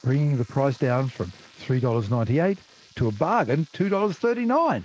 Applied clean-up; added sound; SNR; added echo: neural mask model Resemble Enhance denoiser.